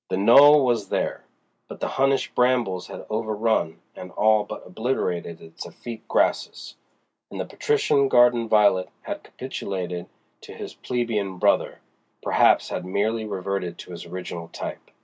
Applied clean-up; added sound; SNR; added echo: none; none; none; none.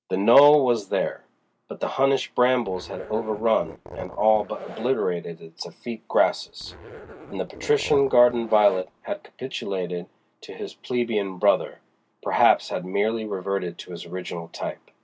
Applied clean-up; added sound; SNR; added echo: none; Zipper (clothing); 16 dB; none.